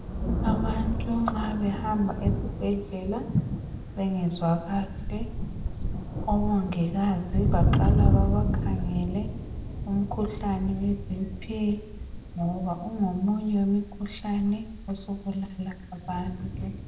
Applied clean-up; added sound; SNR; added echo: none; Thunder; 0 dB; reverberation time 0.8 s.